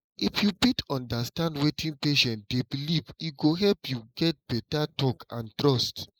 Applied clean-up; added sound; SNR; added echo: neural mask model Resemble Enhance denoiser.